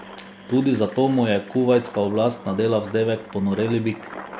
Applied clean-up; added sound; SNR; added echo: none; Engine; 19 dB; none.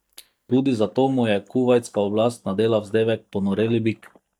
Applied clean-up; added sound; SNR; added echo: neural mask model DeepFilterNet 3.